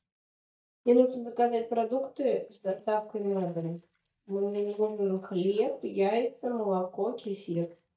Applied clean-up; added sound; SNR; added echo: neural mask model DeepFilterNet 3.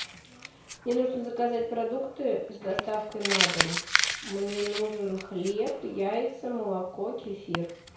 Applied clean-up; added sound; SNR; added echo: none; Crumpling, crinkling; 3 dB; reverberation time 0.6 s.